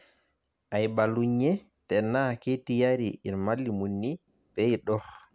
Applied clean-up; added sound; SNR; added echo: none; none; none; none.